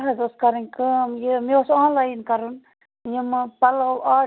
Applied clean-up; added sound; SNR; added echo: none; none; none; none.